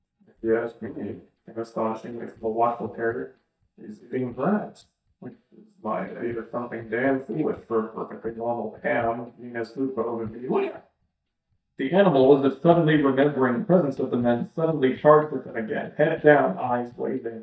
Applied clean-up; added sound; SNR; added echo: neural mask model DeepFilterNet 3.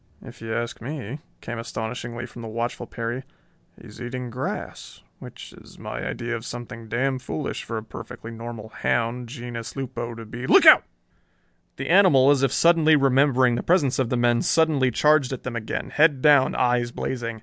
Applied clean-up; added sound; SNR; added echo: none; none; none; none.